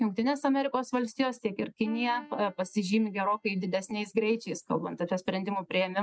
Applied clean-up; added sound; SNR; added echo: neural mask model DeepFilterNet 3.